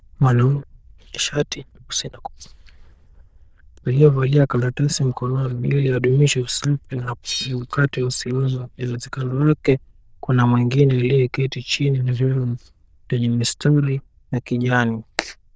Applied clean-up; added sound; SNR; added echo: neural diffusion model UNIVERSE++.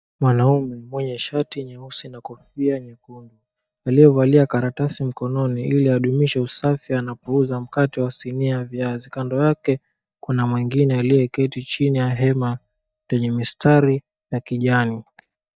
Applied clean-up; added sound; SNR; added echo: neural mask model DeepFilterNet 3.